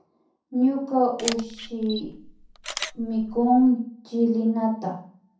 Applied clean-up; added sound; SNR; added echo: none; Camera; 12 dB; reverberation time 0.6 s.